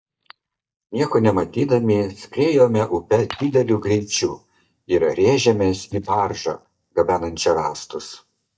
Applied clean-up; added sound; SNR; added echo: neural mask model DeepFilterNet 3.